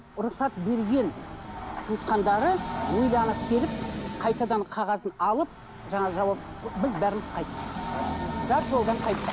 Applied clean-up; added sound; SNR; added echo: none; Train; 7 dB; none.